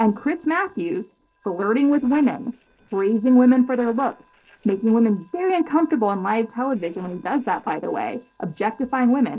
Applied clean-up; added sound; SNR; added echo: neural separator model SepFormer DNS4.